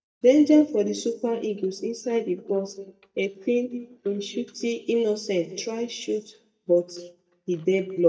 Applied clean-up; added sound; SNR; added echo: neural mask model DeepFilterNet 3.